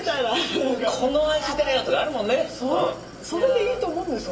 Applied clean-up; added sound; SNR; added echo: none; Idling; 19 dB; reverberation time 0.2 s.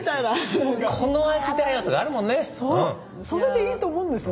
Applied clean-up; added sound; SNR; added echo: none; none; none; none.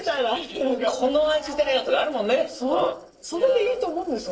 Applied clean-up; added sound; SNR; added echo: neural separator model SepFormer DNS4.